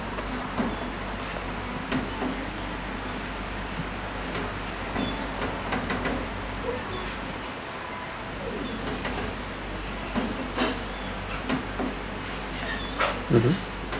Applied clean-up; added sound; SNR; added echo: none; Rain; 2 dB; none.